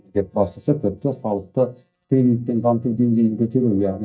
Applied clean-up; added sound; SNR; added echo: neural mask model DeepFilterNet 3.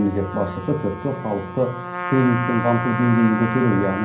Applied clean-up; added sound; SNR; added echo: none; Trumpet; 7 dB; reverberation time 0.6 s.